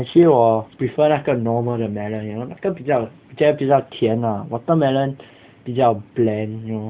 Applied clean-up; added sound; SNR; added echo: none; none; none; none.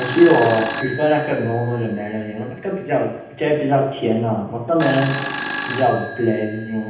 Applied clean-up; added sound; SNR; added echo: none; Telephone; 11 dB; reverberation time 0.9 s.